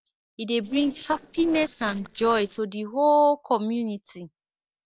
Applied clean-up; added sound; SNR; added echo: neural separator model SepFormer DNS4.